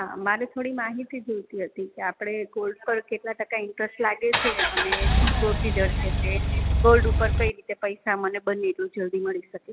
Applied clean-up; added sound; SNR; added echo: none; Engine; -5 dB; none.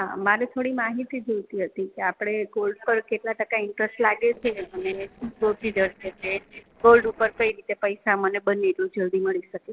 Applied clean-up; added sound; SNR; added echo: neural separator model SepFormer DNS4.